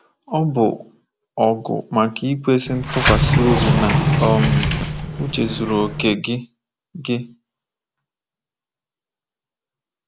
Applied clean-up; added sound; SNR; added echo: none; Sliding door; -4 dB; none.